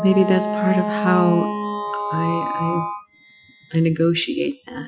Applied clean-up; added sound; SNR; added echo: classical method Wiener filter.